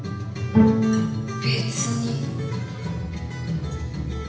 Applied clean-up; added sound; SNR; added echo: none; Bowed string instrument; -2 dB; reverberation time 1.0 s.